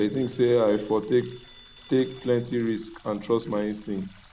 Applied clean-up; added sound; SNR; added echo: none; Telephone + Water tap, faucet; 19 dB; none.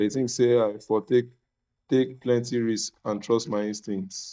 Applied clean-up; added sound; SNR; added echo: neural mask model DeepFilterNet 3.